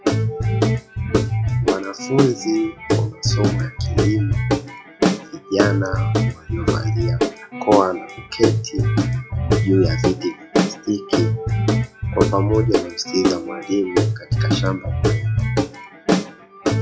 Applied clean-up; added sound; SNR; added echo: classical method log-MMSE.